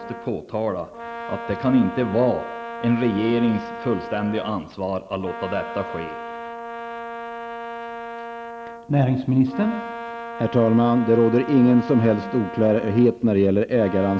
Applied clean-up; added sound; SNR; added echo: none; Brass instrument; 12 dB; none.